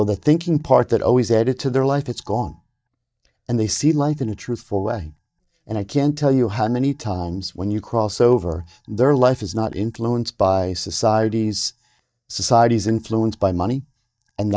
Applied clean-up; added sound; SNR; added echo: neural mask model DeepFilterNet 3.